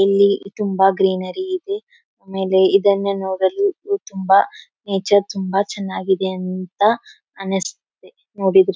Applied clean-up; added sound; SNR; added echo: none; none; none; none.